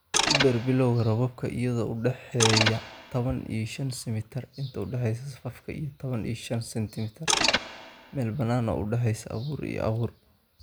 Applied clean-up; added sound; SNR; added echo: none; Mechanisms; 2 dB; none.